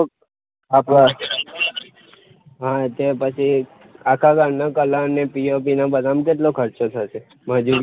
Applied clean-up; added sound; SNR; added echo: none; none; none; none.